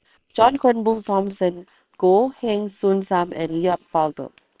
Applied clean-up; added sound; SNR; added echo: neural separator model SepFormer WHAM!.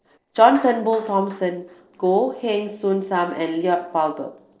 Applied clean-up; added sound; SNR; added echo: neural separator model SepFormer DNS4.